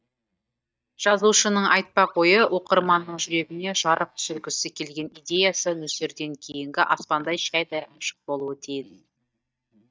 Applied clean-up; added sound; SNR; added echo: neural mask model DeepFilterNet 3.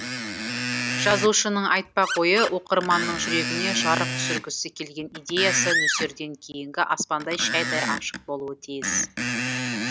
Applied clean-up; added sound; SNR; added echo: none; Screech; 3 dB; none.